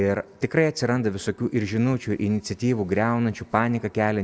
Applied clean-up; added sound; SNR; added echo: none; none; none; none.